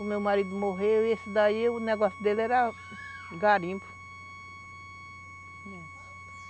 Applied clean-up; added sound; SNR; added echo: none; Bowed string instrument; 16 dB; none.